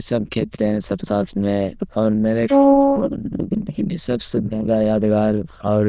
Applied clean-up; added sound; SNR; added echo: neural diffusion model UNIVERSE++.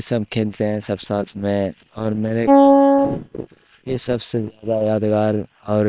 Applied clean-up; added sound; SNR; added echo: neural separator model SepFormer WHAM!.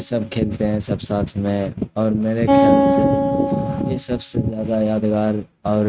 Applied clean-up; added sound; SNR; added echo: neural mask model RNNoise.